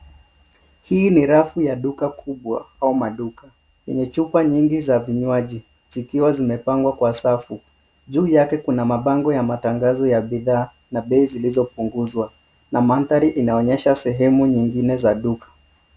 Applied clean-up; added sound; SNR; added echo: none; none; none; none.